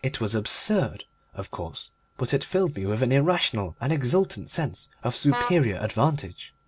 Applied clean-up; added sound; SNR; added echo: none; Vehicle horn, car horn, honking; 9 dB; none.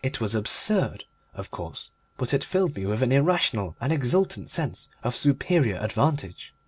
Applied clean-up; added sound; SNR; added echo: none; none; none; none.